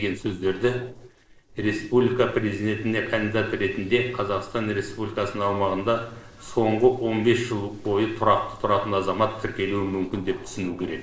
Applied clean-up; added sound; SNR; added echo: neural separator model SepFormer DNS4.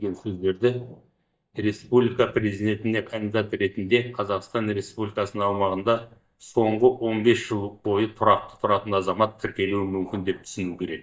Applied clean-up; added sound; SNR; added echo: neural mask model DeepFilterNet 3.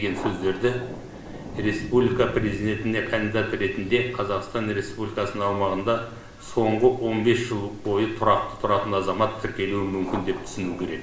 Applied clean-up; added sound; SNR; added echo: none; Thunder; 15 dB; reverberation time 2.5 s.